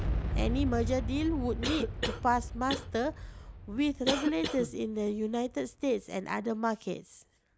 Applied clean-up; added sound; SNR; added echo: none; Cough + Boom; 4 dB; none.